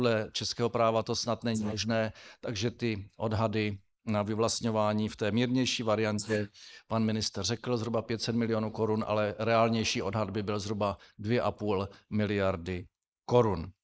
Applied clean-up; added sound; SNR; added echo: neural mask model Resemble Enhance denoiser.